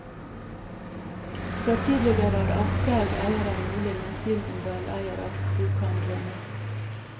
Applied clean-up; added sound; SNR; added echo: none; Car passing by; -1 dB; reverberation time 0.7 s.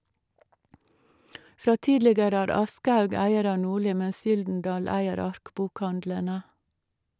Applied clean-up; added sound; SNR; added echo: none; none; none; none.